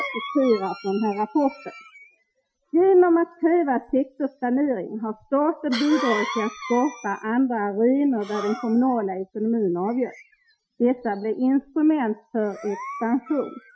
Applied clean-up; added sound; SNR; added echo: classical method Wiener filter.